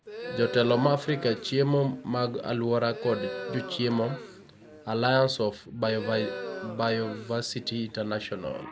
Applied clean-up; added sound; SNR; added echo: none; Crowd; 11 dB; none.